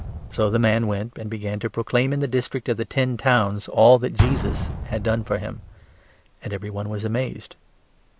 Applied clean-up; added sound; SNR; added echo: none; Explosion; 9 dB; none.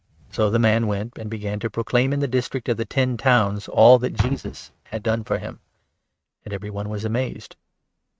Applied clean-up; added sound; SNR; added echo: neural mask model RNNoise.